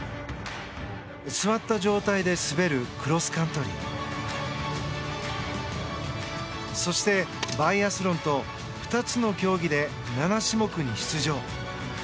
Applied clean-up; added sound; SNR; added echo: none; none; none; none.